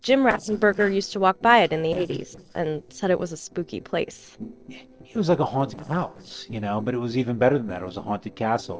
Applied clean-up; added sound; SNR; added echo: neural separator model SepFormer DNS4.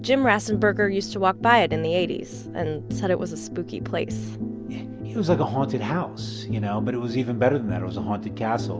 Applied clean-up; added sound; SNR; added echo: none; none; none; none.